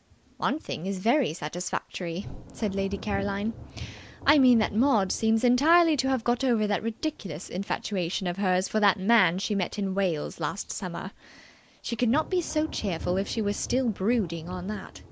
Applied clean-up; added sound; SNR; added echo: none; Thunder; 17 dB; none.